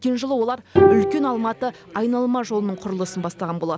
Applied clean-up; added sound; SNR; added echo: none; Bowed string instrument; 0 dB; none.